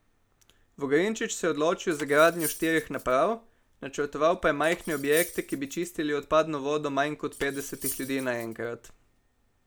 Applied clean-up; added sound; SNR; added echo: none; Cutlery, silverware; 15 dB; none.